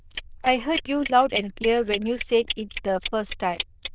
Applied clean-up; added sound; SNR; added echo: neural diffusion model UNIVERSE++.